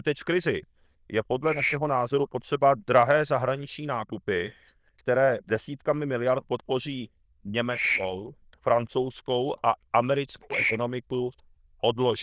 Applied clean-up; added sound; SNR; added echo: neural diffusion model UNIVERSE++.